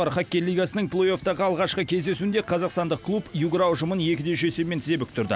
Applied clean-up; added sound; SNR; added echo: none; none; none; none.